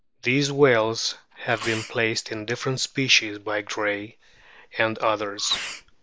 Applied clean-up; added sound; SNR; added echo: neural mask model DeepFilterNet 3.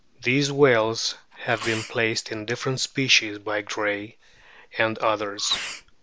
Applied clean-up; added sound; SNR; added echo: none; Sneeze; 14 dB; none.